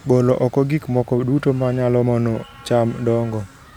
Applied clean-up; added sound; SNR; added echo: none; none; none; none.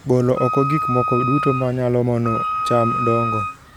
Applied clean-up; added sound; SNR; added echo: none; Wind instrument, woodwind instrument; 4 dB; none.